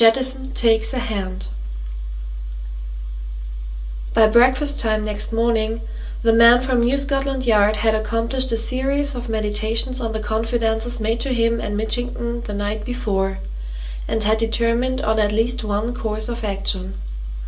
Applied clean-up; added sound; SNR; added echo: none; none; none; reverberation time 0.2 s.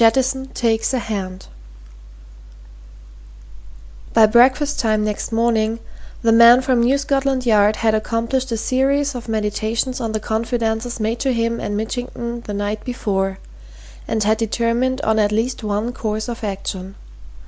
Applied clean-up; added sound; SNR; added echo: none; none; none; none.